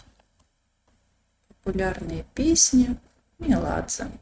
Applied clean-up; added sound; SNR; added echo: neural mask model RNNoise.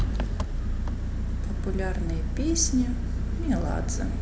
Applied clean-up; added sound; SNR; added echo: none; Engine; -5 dB; none.